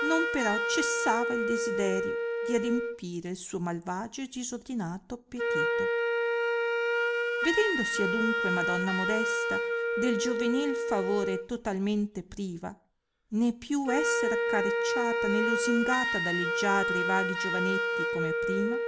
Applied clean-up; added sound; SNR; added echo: none; Wind instrument, woodwind instrument; -2 dB; none.